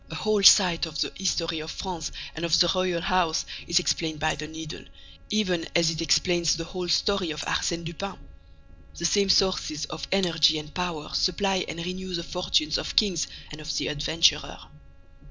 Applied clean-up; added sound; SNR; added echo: none; Cutlery, silverware + Train; 18 dB; none.